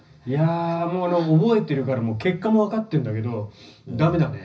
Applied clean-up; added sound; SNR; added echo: none; none; none; reverberation time 0.4 s.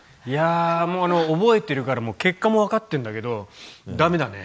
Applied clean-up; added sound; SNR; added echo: none; none; none; none.